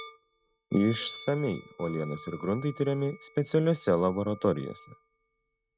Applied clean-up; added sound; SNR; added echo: neural mask model RNNoise.